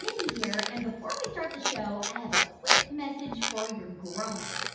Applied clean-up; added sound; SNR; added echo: none; Squeak; -3 dB; reverberation time 0.9 s.